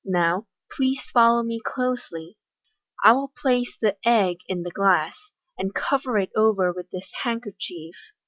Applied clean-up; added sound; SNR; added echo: none; none; none; none.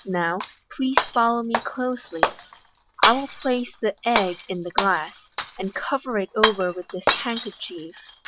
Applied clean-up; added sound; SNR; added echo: none; Shatter; 3 dB; none.